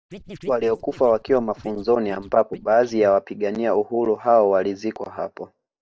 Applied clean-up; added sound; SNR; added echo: neural mask model DeepFilterNet 3.